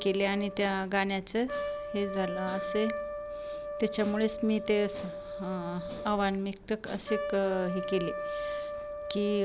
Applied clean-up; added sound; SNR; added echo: none; Trumpet; 6 dB; none.